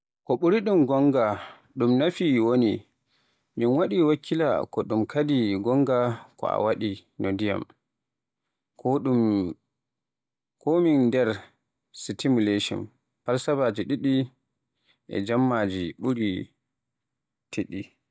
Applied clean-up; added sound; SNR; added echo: none; none; none; none.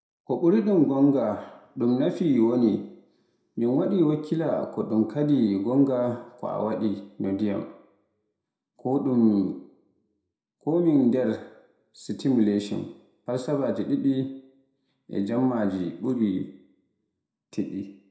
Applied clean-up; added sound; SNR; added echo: none; none; none; reverberation time 0.6 s.